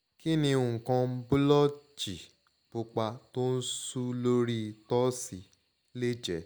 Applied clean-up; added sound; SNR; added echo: none; none; none; none.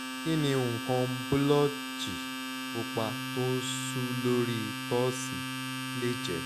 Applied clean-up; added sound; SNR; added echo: none; Domestic sounds, home sounds; 4 dB; none.